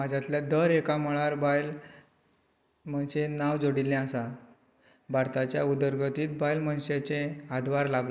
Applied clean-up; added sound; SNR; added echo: none; none; none; none.